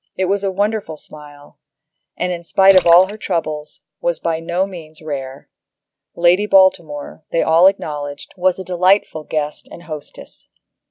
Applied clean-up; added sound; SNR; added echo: none; Splash, splatter; 18 dB; none.